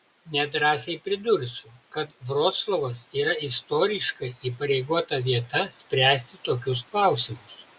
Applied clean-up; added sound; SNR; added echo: none; none; none; none.